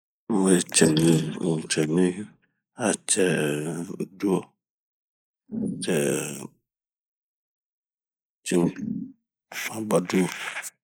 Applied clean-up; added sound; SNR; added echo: neural mask model Resemble Enhance denoiser.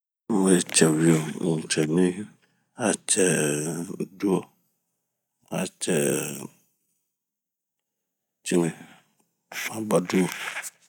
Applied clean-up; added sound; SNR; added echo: none; none; none; none.